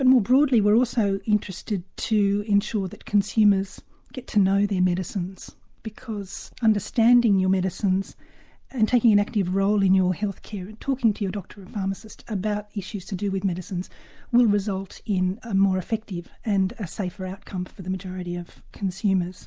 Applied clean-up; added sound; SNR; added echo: none; none; none; none.